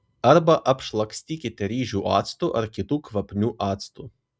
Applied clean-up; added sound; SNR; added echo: none; none; none; none.